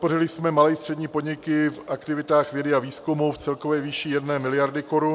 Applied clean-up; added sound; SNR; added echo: none; none; none; none.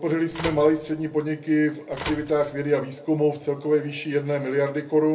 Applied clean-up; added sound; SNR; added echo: none; Telephone; 14 dB; reverberation time 0.3 s.